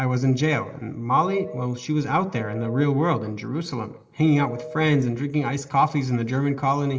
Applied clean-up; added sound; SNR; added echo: none; Telephone; 15 dB; reverberation time 0.9 s.